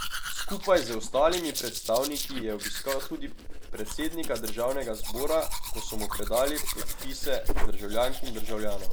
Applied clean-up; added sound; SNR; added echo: none; Domestic sounds, home sounds; -3 dB; none.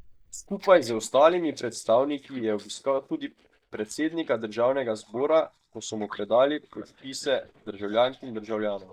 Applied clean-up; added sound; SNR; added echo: neural mask model DeepFilterNet 3.